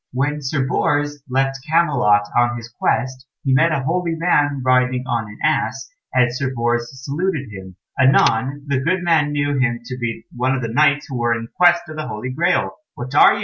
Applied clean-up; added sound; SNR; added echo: none; none; none; none.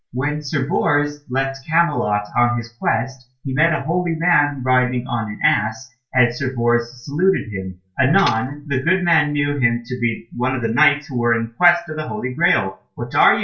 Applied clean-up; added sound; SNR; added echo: none; none; none; reverberation time 0.2 s.